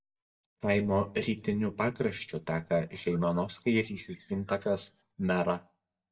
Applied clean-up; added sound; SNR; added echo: neural mask model DeepFilterNet 3.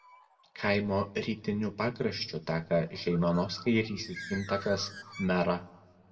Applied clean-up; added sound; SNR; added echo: none; Bird; 17 dB; reverberation time 1.4 s.